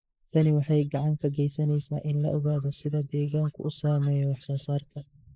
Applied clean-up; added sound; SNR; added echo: neural mask model Resemble Enhance denoiser.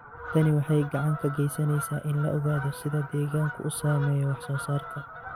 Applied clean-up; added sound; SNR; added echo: none; Fowl; 12 dB; none.